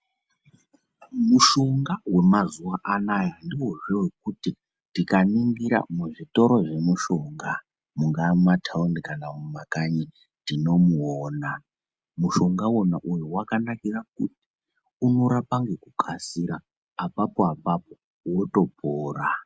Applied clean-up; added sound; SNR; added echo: none; none; none; none.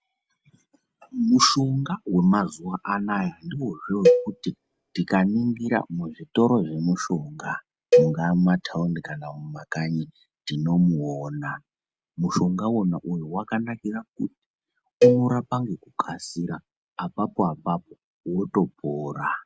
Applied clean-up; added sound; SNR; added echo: none; Cowbell; -1 dB; none.